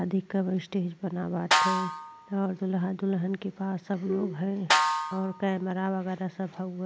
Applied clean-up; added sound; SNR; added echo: none; Snare drum; 0 dB; none.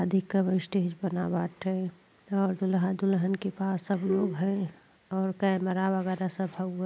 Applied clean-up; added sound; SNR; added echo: none; none; none; none.